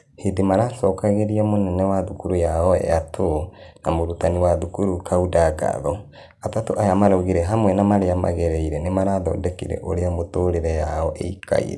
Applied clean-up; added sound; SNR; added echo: none; none; none; none.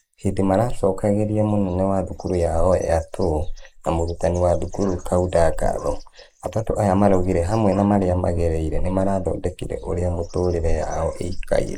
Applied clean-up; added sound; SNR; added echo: neural mask model Resemble Enhance denoiser.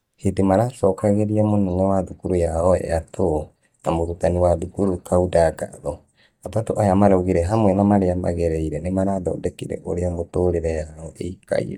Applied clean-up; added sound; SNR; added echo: neural mask model DeepFilterNet 3.